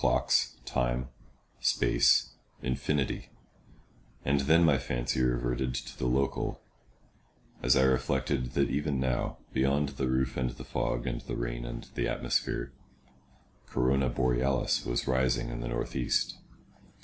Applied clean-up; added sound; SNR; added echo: none; none; none; none.